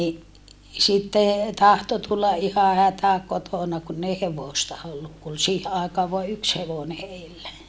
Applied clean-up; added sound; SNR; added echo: none; none; none; none.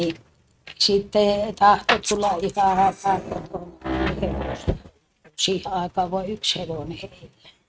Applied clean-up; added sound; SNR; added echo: neural mask model RNNoise.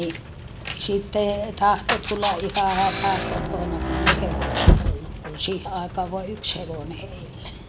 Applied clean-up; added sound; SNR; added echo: none; Rain + Camera; -1 dB; none.